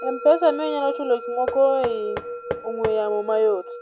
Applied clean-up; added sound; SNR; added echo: none; Musical instrument + Knock; 8 dB; none.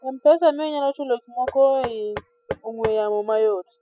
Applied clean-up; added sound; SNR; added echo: classical method spectral subtraction.